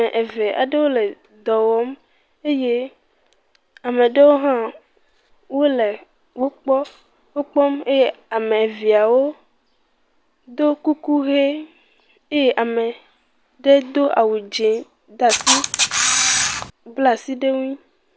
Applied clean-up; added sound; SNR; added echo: none; Camera; -2 dB; none.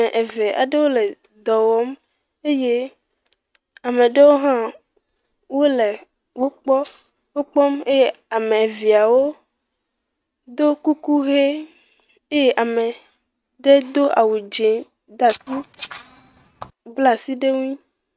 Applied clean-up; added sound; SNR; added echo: neural mask model RNNoise.